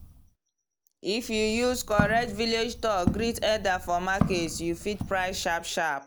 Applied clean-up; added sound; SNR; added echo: none; Walk, footsteps; 6 dB; none.